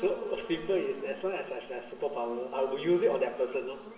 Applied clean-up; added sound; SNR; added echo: none; Buzz; 15 dB; reverberation time 0.8 s.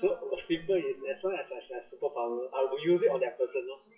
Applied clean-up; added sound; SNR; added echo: classical method WPE with log-MMSE.